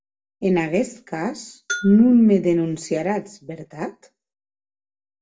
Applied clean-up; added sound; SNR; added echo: none; Bell; 15 dB; reverberation time 0.2 s.